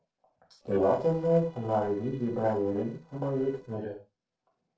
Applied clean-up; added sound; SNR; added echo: neural separator model SepFormer DNS4.